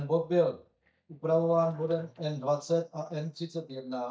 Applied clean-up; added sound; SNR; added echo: neural mask model DeepFilterNet 3.